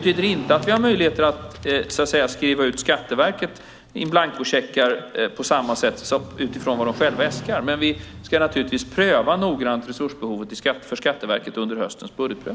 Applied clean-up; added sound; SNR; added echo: none; Motorcycle; 17 dB; none.